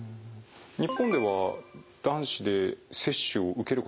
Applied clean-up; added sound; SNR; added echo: none; none; none; none.